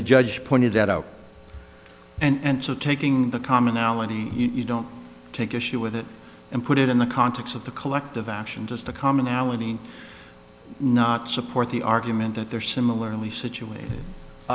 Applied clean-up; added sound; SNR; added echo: none; none; none; none.